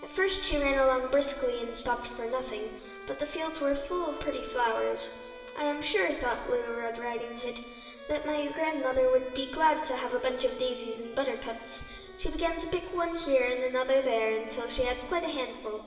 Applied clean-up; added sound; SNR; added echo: none; Bowed string instrument; 16 dB; reverberation time 2.6 s.